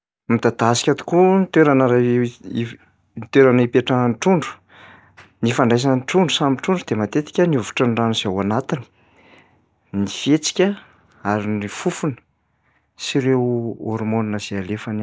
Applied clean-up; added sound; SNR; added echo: none; none; none; none.